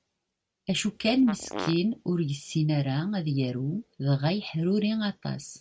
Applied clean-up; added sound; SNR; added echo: none; Fart; 11 dB; none.